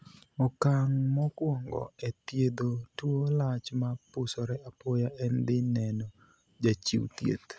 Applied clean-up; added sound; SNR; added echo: none; none; none; none.